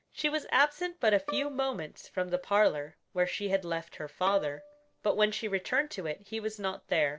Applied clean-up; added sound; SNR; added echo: none; Bowed string instrument; 15 dB; none.